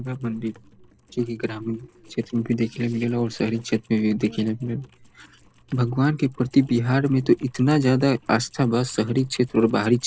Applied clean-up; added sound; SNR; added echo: neural separator model SepFormer DNS4.